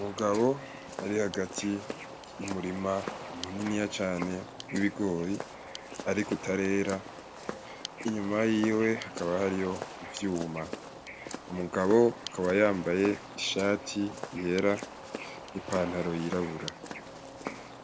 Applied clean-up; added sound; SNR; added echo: none; Bird / Ocean + Walk, footsteps; 11 dB; none.